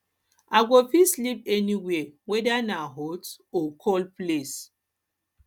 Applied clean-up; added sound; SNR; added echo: none; none; none; none.